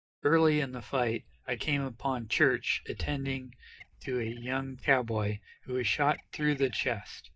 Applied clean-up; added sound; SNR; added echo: neural mask model DeepFilterNet 3.